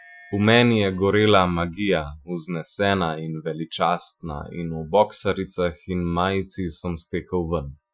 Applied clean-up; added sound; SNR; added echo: classical method Wiener filter.